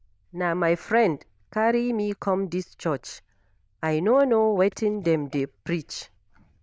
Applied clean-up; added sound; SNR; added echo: neural diffusion model UNIVERSE++.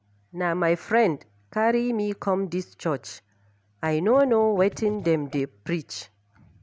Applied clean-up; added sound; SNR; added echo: none; Scratching (performance technique); 19 dB; none.